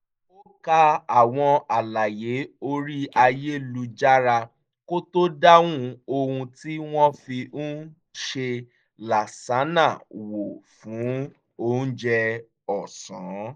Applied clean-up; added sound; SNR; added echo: neural mask model Resemble Enhance denoiser.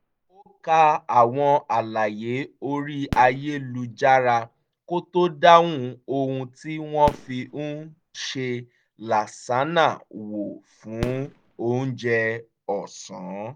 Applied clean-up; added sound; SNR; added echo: none; Fireworks; 19 dB; none.